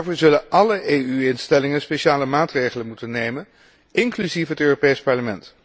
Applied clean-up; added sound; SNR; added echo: none; none; none; none.